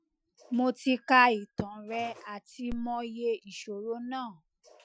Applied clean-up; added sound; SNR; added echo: classical method Wiener filter.